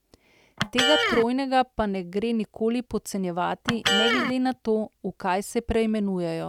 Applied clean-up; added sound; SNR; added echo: none; Electric guitar; 4 dB; none.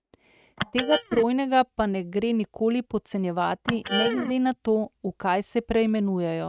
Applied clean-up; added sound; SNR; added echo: neural mask model RNNoise.